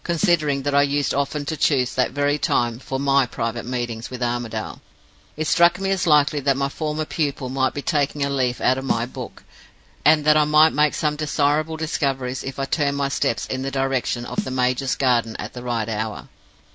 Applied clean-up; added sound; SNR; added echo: none; Snare drum; 12 dB; none.